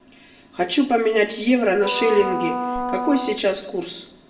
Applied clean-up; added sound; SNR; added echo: none; Wind instrument, woodwind instrument; 7 dB; reverberation time 0.6 s.